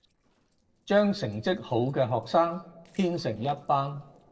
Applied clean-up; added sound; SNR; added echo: neural separator model SepFormer DNS4.